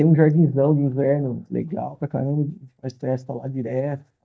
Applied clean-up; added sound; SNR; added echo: neural mask model DeepFilterNet 3.